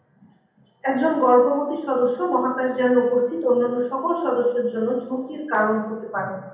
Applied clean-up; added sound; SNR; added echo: none; none; none; reverberation time 0.8 s.